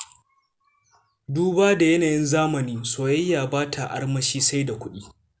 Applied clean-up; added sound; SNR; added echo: none; none; none; none.